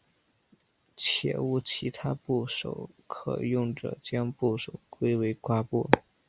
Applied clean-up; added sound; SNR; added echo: none; none; none; none.